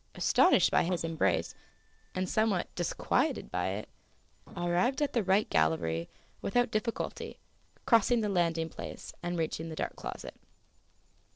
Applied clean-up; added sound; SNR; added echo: neural separator model SepFormer DNS4.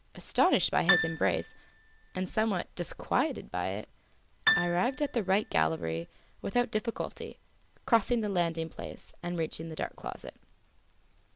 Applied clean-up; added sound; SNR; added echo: none; Piano; 3 dB; none.